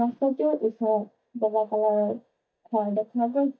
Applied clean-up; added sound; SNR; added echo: neural mask model DeepFilterNet 3.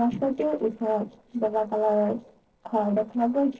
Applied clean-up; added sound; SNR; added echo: neural separator model SepFormer DNS4.